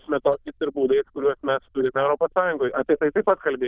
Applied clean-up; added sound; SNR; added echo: neural diffusion model UNIVERSE++.